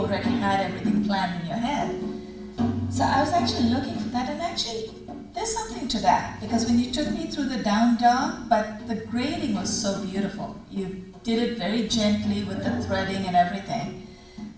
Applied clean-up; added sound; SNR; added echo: none; none; none; reverberation time 0.7 s.